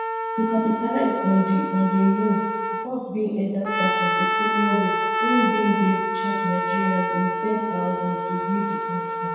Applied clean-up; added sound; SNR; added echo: none; Trumpet; 1 dB; reverberation time 1.0 s.